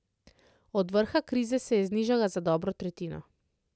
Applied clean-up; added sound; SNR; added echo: none; none; none; none.